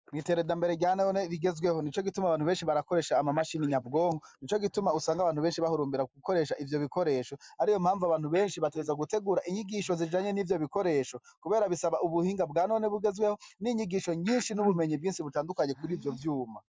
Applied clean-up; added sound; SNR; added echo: neural mask model Resemble Enhance denoiser.